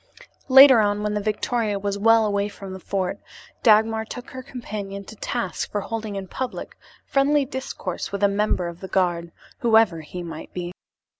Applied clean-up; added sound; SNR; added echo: none; none; none; none.